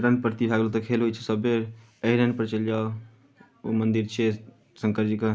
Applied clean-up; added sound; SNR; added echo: none; none; none; none.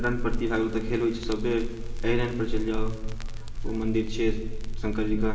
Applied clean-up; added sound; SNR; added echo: none; Crackle; -1 dB; reverberation time 1.7 s.